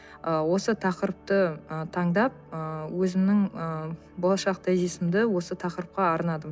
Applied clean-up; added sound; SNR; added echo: none; none; none; none.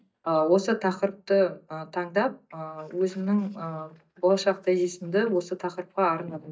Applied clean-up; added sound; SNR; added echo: neural mask model DeepFilterNet 3.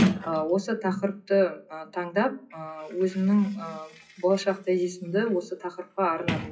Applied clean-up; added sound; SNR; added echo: classical method WPE with log-MMSE.